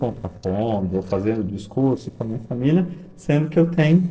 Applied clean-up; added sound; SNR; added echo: neural separator model SepFormer DNS4.